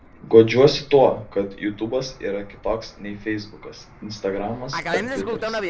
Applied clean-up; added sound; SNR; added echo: none; Fixed-wing aircraft, airplane; 12 dB; reverberation time 0.3 s.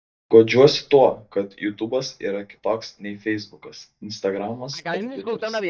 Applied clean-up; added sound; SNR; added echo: neural mask model DeepFilterNet 3.